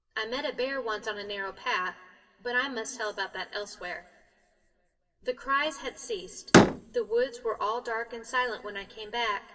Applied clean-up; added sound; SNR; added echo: none; Slam; -5 dB; reverberation time 2.8 s.